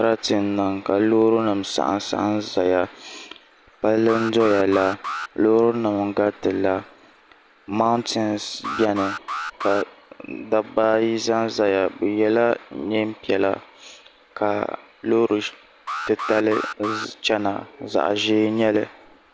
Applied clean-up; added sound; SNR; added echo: none; Alarm; 9 dB; none.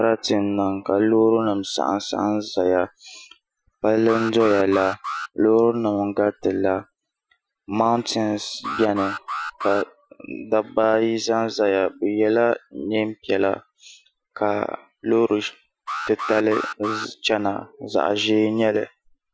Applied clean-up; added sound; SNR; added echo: classical method Wiener filter.